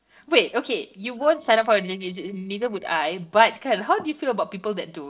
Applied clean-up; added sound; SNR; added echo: neural separator model SepFormer DNS4.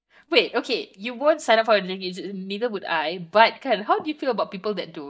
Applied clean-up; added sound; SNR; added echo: neural mask model DeepFilterNet 3.